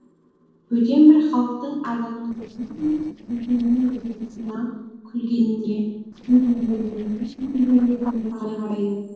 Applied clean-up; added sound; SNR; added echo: neural separator model SepFormer DNS4.